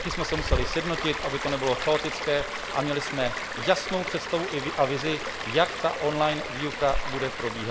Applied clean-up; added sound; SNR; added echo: none; Chatter / Stream + Stream; 4 dB; none.